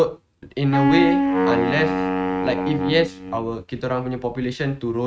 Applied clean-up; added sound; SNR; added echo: neural mask model RNNoise.